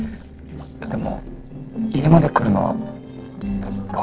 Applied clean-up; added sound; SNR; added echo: neural separator model SepFormer DNS4.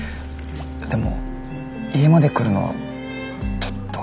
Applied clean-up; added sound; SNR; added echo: none; Bowed string instrument; 12 dB; none.